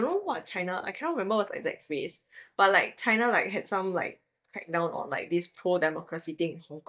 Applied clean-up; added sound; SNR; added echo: neural mask model DeepFilterNet 3.